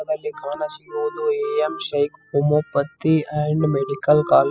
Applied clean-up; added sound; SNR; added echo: classical method spectral subtraction.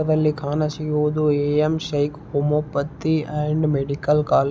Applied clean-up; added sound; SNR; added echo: none; none; none; none.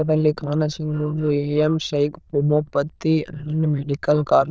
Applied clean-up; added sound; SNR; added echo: neural diffusion model UNIVERSE++.